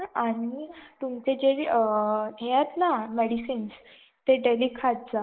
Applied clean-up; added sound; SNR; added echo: neural mask model Resemble Enhance denoiser.